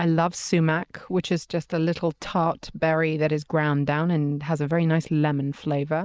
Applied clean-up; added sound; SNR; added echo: neural mask model Resemble Enhance denoiser.